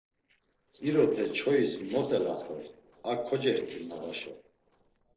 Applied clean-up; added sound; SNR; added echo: neural separator model SepFormer DNS4.